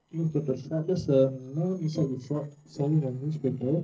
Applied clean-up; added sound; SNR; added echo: neural separator model SepFormer DNS4.